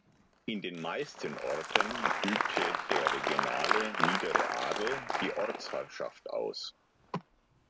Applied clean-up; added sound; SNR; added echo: none; Applause; -3 dB; none.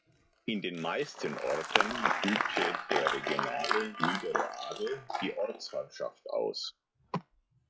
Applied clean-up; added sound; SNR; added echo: classical method log-MMSE.